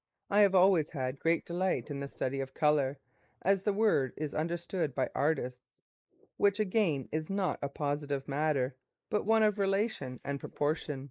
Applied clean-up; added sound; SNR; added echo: neural mask model Resemble Enhance denoiser.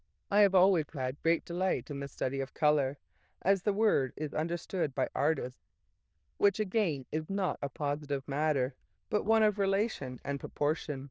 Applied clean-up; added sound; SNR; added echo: neural diffusion model UNIVERSE++.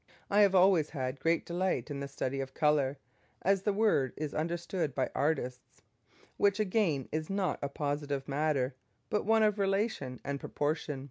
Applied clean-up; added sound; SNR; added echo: none; none; none; none.